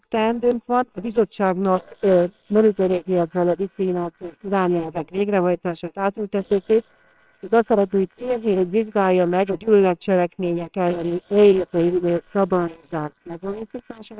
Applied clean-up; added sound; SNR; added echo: neural separator model SepFormer WHAMR!.